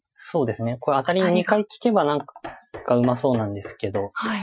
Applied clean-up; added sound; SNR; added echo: classical method Wiener filter.